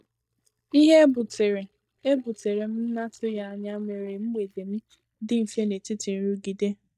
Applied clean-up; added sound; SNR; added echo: neural mask model DeepFilterNet 3.